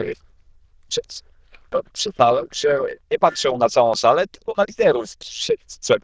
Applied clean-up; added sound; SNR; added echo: neural diffusion model UNIVERSE++.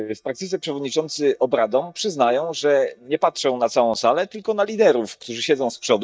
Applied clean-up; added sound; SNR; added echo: neural mask model DeepFilterNet 3.